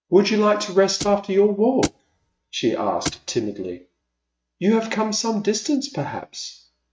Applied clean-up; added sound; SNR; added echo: neural mask model RNNoise.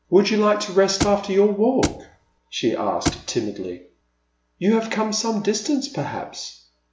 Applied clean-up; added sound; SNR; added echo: none; Thump, thud; 6 dB; none.